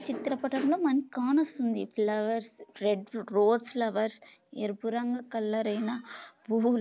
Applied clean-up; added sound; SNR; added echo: none; none; none; none.